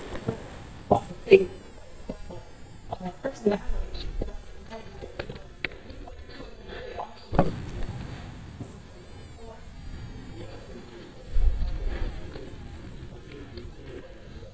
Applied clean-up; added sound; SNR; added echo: neural mask model DeepFilterNet 3.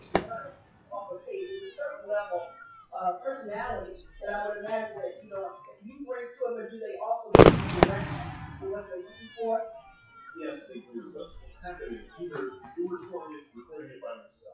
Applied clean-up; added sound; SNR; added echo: classical method WPE with log-MMSE.